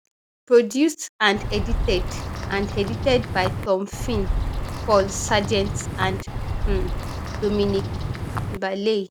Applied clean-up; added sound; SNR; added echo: none; Bird vocalization, bird call, bird song; 2 dB; none.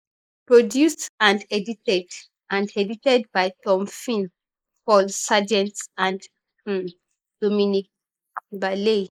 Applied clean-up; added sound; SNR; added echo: neural mask model Resemble Enhance denoiser.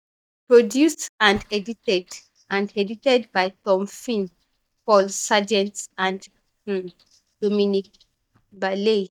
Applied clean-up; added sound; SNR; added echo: neural mask model DeepFilterNet 3.